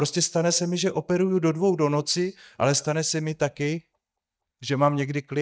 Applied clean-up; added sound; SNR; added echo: neural mask model DeepFilterNet 3.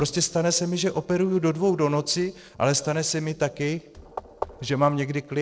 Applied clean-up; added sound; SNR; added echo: neural separator model SepFormer DNS4.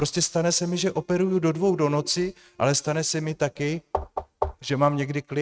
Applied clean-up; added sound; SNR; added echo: neural mask model RNNoise.